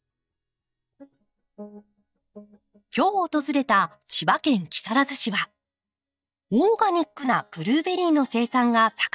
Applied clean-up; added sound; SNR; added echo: neural mask model DeepFilterNet 3.